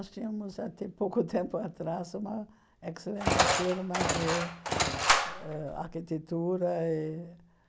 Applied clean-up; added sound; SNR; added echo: none; Engine; -5 dB; none.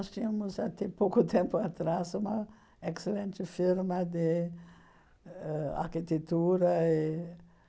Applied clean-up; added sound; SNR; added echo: none; none; none; none.